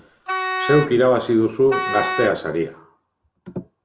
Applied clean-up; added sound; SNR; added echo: none; Wind instrument, woodwind instrument; 6 dB; none.